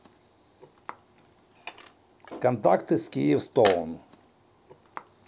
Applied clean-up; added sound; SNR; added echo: none; Tools; 14 dB; none.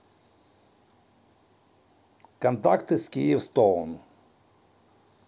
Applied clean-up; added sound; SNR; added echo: none; none; none; none.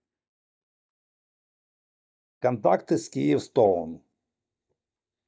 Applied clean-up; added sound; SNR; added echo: neural mask model DeepFilterNet 3.